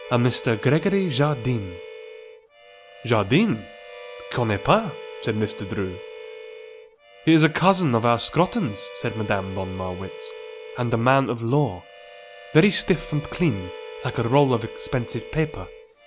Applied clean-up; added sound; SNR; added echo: none; Harmonica; 15 dB; none.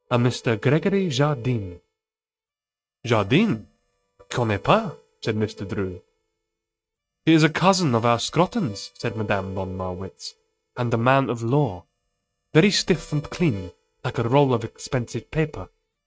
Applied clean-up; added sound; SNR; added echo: neural mask model RNNoise.